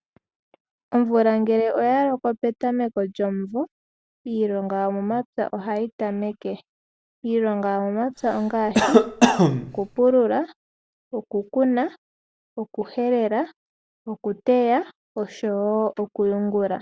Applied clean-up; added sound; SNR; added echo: none; Cough; -3 dB; none.